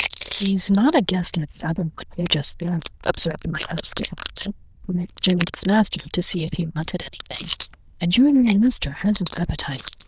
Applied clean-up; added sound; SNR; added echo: neural diffusion model UNIVERSE++.